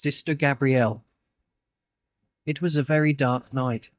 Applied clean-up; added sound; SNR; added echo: neural mask model DeepFilterNet 3.